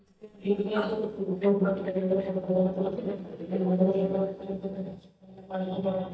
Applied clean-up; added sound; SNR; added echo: neural mask model DeepFilterNet 3.